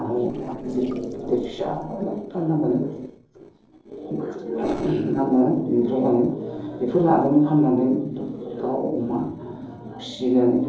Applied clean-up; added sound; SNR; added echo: neural separator model SepFormer DNS4.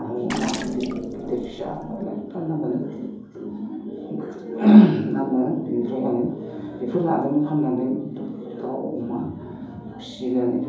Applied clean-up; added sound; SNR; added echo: none; Water / Splash, splatter; 14 dB; reverberation time 2.8 s.